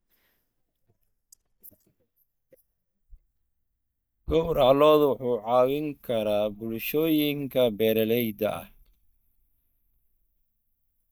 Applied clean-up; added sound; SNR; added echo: neural mask model DeepFilterNet 3.